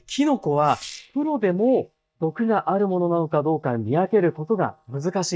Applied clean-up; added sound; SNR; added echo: neural mask model DeepFilterNet 3.